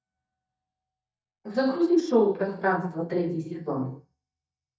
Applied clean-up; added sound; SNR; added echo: neural mask model DeepFilterNet 3.